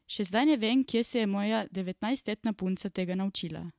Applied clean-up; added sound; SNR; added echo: none; none; none; none.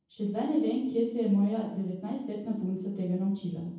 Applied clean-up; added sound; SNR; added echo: none; none; none; reverberation time 0.9 s.